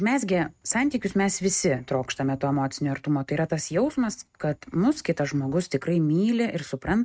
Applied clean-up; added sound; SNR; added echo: neural mask model RNNoise.